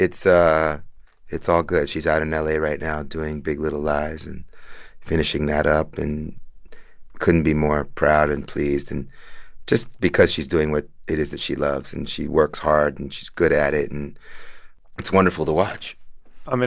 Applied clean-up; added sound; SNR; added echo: none; none; none; none.